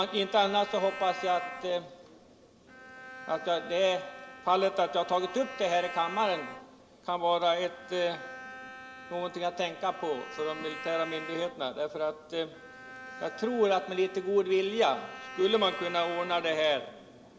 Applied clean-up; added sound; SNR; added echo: none; Bowed string instrument; 14 dB; reverberation time 1.2 s.